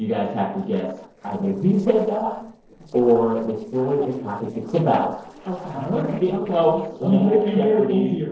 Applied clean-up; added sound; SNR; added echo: neural separator model SepFormer DNS4.